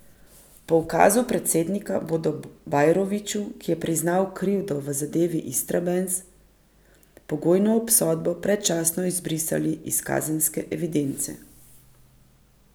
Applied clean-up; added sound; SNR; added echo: none; none; none; none.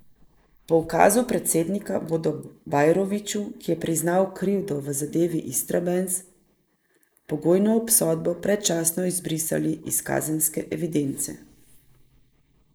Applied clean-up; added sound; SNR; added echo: neural mask model Resemble Enhance denoiser.